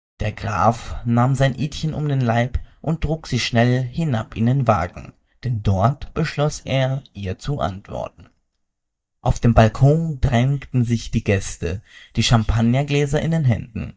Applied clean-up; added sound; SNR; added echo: neural mask model DeepFilterNet 3.